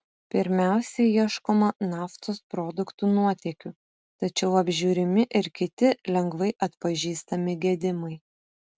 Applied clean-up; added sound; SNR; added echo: none; none; none; none.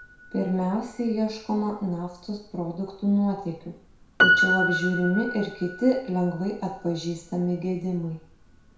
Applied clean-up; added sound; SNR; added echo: none; Piano; 3 dB; reverberation time 0.6 s.